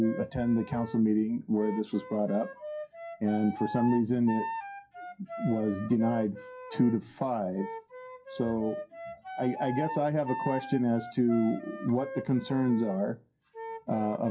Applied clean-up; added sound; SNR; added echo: classical method WPE with log-MMSE.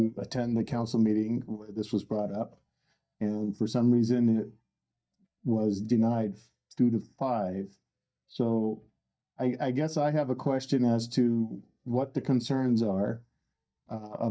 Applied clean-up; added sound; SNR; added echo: neural mask model DeepFilterNet 3.